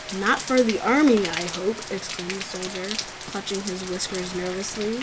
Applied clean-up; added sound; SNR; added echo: none; Rain; 9 dB; none.